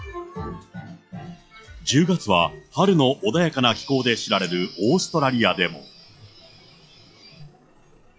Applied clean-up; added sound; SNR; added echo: classical method log-MMSE.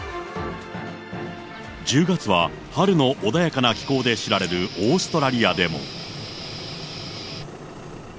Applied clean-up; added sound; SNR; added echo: none; Guitar; 12 dB; none.